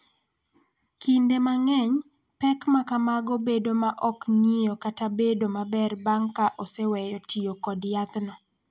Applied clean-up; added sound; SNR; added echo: none; none; none; none.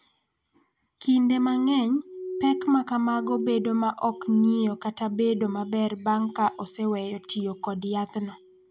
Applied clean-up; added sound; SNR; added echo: none; Glass; 13 dB; none.